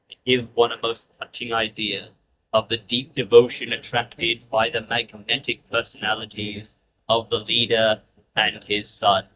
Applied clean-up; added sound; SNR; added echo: neural mask model DeepFilterNet 3.